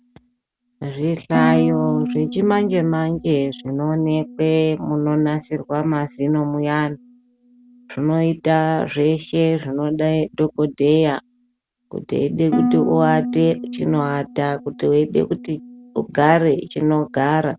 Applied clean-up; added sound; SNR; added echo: none; Harp; 10 dB; none.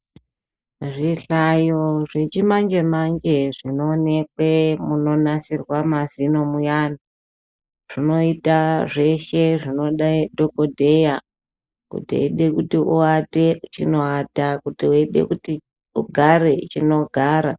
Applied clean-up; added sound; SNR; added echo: neural mask model Resemble Enhance denoiser.